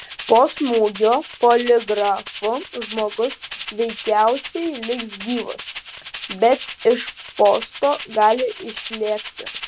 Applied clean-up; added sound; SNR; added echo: none; Rattle (instrument); 11 dB; none.